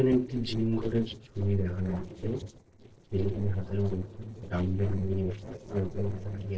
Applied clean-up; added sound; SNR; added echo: neural separator model SepFormer DNS4.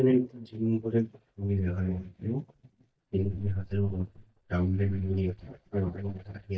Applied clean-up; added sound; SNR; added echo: neural mask model DeepFilterNet 3.